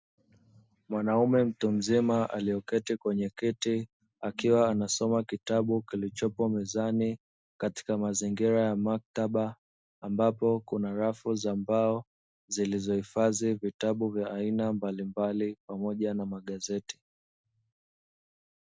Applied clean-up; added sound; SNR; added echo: none; none; none; none.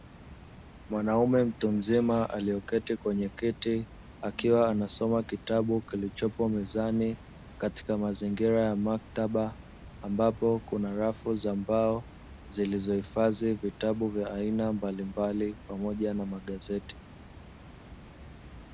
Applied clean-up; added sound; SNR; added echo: none; Water; 18 dB; none.